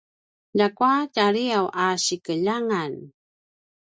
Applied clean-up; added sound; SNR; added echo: none; none; none; none.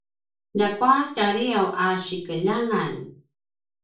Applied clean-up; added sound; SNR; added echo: none; none; none; reverberation time 0.4 s.